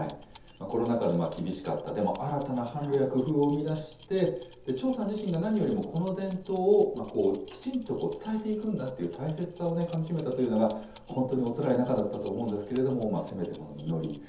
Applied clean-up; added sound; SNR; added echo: none; Keys jangling; 11 dB; reverberation time 0.5 s.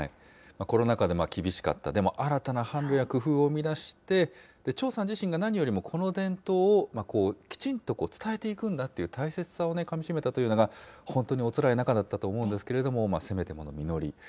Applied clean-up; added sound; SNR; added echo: none; none; none; none.